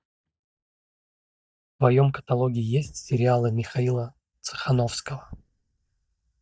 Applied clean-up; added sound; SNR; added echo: neural mask model DeepFilterNet 3.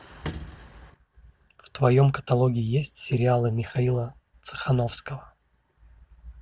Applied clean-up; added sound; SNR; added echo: none; none; none; none.